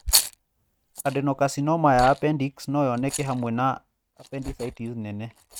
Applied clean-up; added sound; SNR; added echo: neural mask model RNNoise.